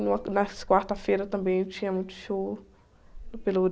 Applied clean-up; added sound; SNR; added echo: none; Meow / Purr; 18 dB; none.